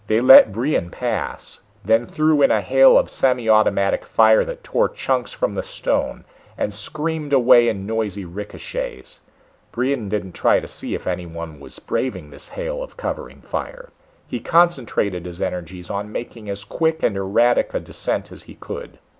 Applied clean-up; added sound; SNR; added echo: none; none; none; none.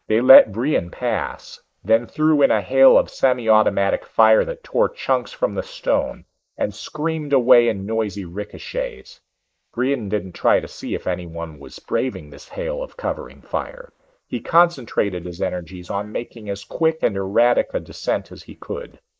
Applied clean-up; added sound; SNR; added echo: neural mask model Resemble Enhance denoiser.